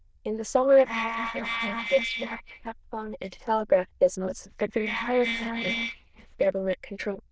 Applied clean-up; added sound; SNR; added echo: neural diffusion model UNIVERSE++.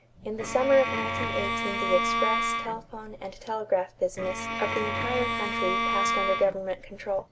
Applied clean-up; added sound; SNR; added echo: none; Bowed string instrument; 0 dB; none.